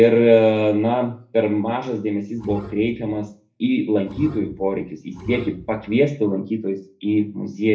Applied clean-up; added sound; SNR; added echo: none; Bowed string instrument; 16 dB; reverberation time 0.3 s.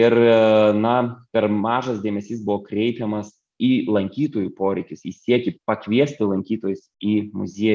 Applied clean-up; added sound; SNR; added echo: none; none; none; none.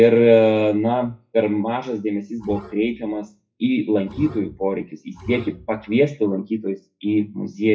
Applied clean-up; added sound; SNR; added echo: classical method WPE with log-MMSE.